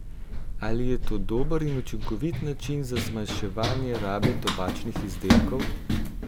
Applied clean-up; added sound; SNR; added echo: none; Run; -4 dB; none.